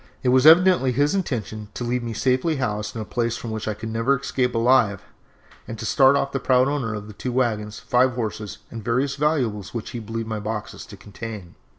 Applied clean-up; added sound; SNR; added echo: none; none; none; none.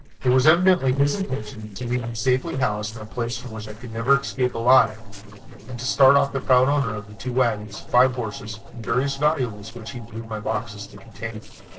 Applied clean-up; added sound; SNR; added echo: neural separator model SepFormer DNS4.